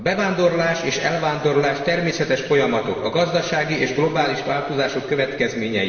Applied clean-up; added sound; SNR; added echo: none; none; none; reverberation time 2.1 s.